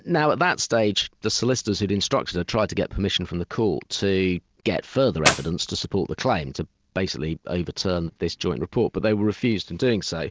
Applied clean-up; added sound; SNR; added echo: none; Clapping; -1 dB; none.